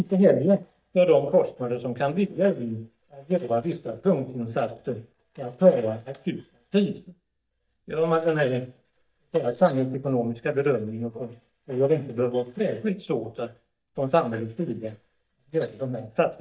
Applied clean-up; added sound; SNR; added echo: neural mask model DeepFilterNet 3.